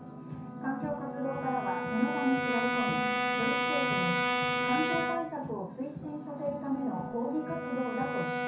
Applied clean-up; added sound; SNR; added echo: none; Brass instrument; -1 dB; reverberation time 0.6 s.